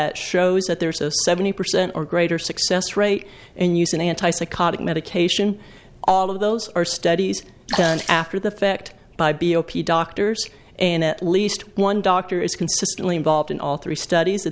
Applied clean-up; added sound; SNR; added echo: none; Sink (filling or washing) / Water / Splash, splatter; 8 dB; none.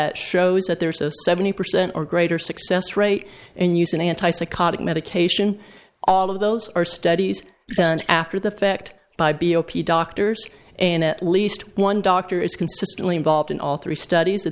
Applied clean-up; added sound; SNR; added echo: neural mask model Resemble Enhance denoiser.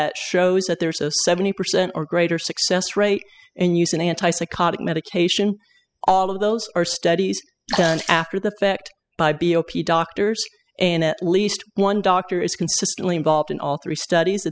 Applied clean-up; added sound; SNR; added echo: classical method spectral subtraction.